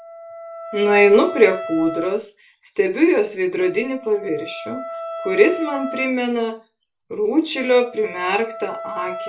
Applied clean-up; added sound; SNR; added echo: none; Wind instrument, woodwind instrument; 13 dB; reverberation time 0.2 s.